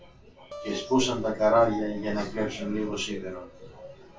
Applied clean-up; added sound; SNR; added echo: none; Acoustic guitar; 20 dB; reverberation time 0.2 s.